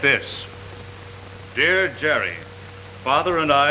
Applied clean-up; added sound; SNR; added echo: none; none; none; none.